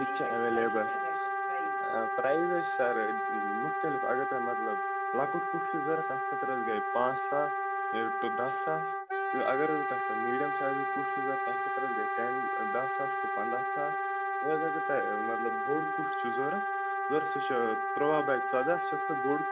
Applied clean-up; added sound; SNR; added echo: none; Wind instrument, woodwind instrument; -3 dB; none.